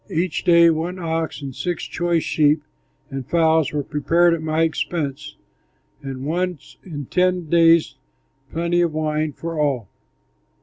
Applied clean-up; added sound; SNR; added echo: none; none; none; none.